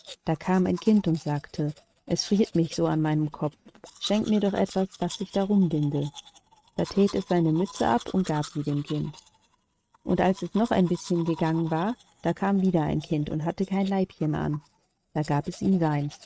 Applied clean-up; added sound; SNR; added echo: neural mask model RNNoise.